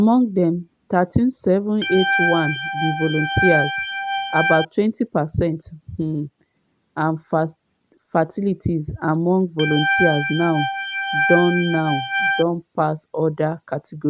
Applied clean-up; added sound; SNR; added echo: none; Organ; 1 dB; none.